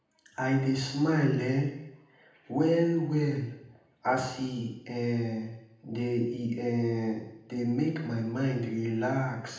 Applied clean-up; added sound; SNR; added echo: none; none; none; reverberation time 0.8 s.